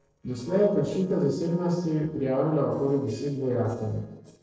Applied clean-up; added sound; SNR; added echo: neural separator model SepFormer DNS4.